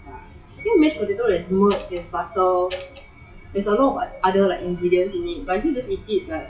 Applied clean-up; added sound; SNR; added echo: classical method WPE with log-MMSE.